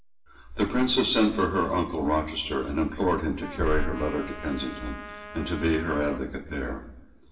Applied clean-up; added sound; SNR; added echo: none; Trumpet; 15 dB; reverberation time 0.9 s.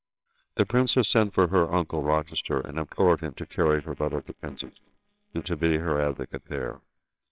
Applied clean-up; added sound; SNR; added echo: neural separator model SepFormer WHAMR!.